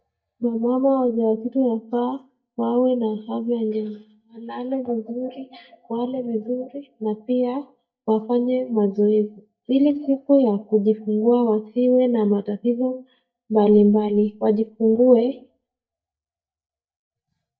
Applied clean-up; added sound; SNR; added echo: neural mask model DeepFilterNet 3.